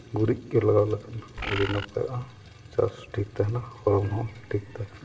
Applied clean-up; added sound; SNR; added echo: none; Bird; 5 dB; reverberation time 2.2 s.